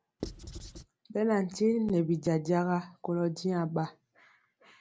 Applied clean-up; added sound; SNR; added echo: none; Writing; 11 dB; none.